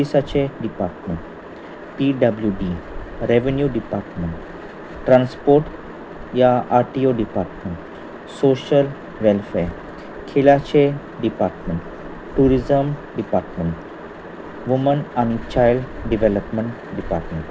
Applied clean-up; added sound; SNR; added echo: none; none; none; none.